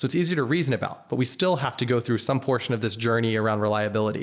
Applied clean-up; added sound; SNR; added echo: none; none; none; none.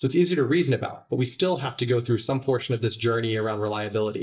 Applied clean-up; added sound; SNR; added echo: neural mask model DeepFilterNet 3.